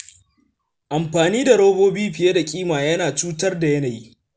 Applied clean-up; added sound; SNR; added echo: none; none; none; none.